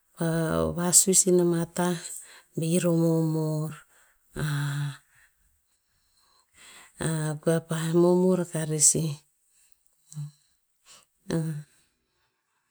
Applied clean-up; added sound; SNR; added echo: none; none; none; none.